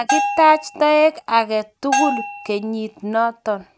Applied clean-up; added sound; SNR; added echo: none; Bell; 6 dB; none.